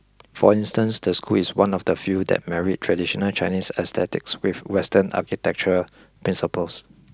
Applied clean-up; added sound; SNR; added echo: none; none; none; none.